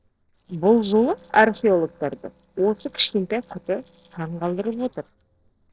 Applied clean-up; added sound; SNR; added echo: neural separator model SepFormer DNS4.